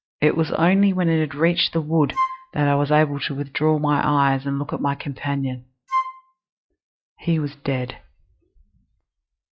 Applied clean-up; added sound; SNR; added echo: classical method log-MMSE.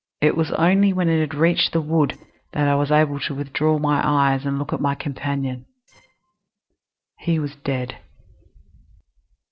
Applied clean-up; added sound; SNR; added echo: neural separator model SepFormer DNS4.